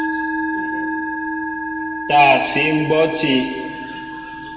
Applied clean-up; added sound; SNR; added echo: none; Musical instrument; 5 dB; reverberation time 1.6 s.